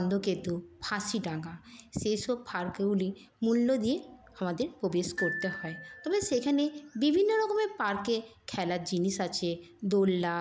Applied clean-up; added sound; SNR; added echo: none; Glockenspiel; 10 dB; none.